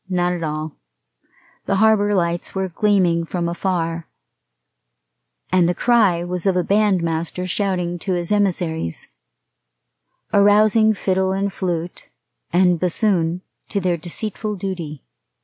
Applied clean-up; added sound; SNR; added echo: none; none; none; none.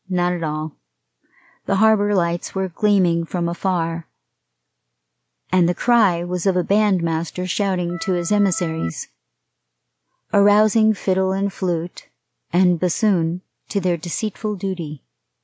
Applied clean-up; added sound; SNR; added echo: none; Organ; 16 dB; none.